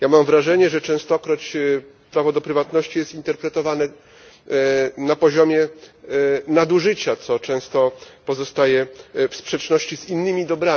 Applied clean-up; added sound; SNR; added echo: none; none; none; none.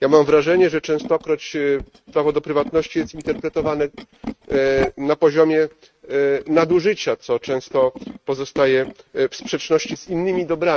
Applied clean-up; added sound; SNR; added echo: neural mask model RNNoise.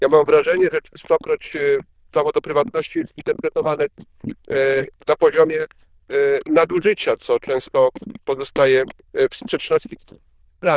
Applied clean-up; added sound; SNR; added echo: neural diffusion model UNIVERSE++.